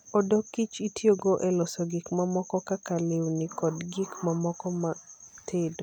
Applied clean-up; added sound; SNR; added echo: none; none; none; none.